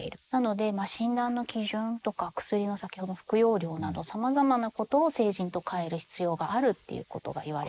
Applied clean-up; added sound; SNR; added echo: neural mask model Resemble Enhance denoiser.